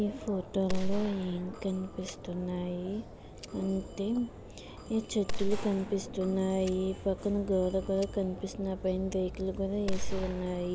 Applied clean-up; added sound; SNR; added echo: none; Gunshot, gunfire; 5 dB; none.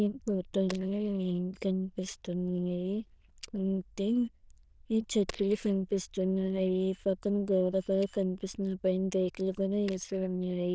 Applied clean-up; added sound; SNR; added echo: neural diffusion model UNIVERSE++.